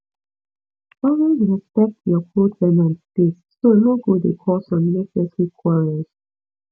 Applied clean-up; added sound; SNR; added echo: none; none; none; none.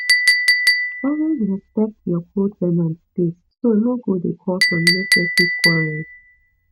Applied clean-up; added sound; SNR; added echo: none; Chink, clink; -1 dB; none.